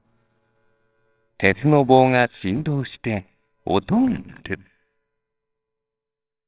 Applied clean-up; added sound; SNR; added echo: neural separator model SepFormer WHAMR!.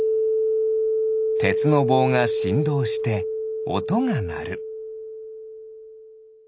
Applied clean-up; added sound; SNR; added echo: none; none; none; none.